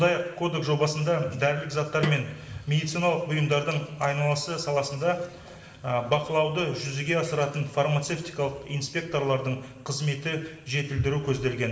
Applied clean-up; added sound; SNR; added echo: none; Snare drum; 11 dB; reverberation time 1.0 s.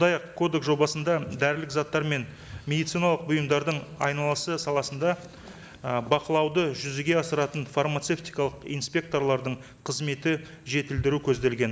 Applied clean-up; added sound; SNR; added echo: none; none; none; none.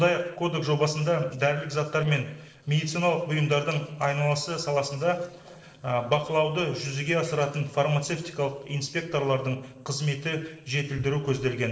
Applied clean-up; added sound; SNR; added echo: neural separator model SepFormer DNS4.